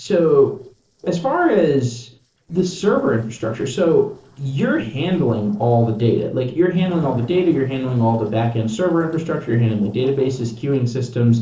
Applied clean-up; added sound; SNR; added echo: neural separator model SepFormer DNS4.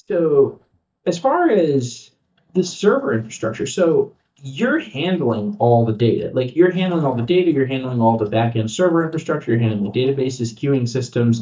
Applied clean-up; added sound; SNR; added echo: neural mask model DeepFilterNet 3.